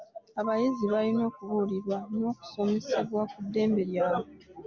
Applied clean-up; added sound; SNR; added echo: none; Piano; 18 dB; none.